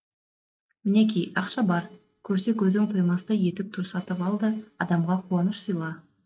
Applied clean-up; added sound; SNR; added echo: neural mask model RNNoise.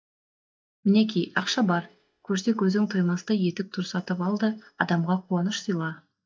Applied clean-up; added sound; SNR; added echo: neural mask model DeepFilterNet 3.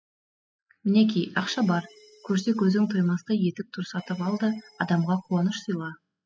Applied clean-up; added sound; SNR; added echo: classical method spectral subtraction.